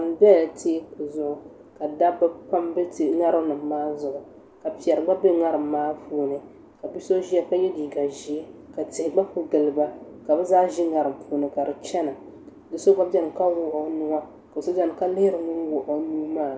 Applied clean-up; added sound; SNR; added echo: none; none; none; none.